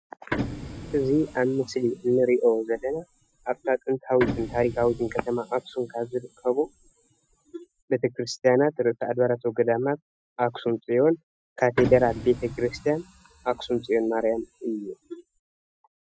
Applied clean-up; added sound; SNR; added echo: classical method Wiener filter.